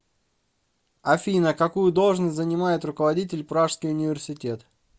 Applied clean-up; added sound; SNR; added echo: none; none; none; none.